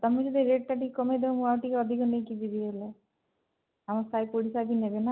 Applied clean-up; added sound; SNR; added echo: none; none; none; none.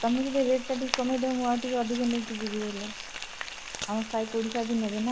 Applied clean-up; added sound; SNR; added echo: none; Frying (food); 9 dB; none.